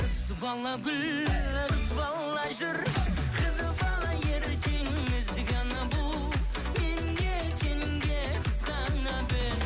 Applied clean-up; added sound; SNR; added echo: none; none; none; none.